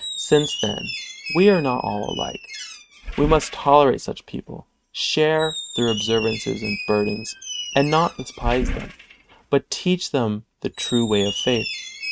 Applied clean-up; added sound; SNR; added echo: neural mask model RNNoise.